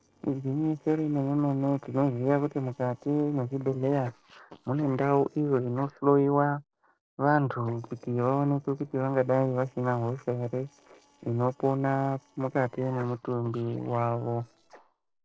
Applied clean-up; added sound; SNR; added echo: neural separator model SepFormer DNS4.